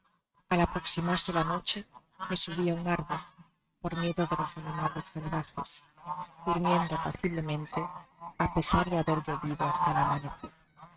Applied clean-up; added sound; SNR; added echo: neural mask model RNNoise.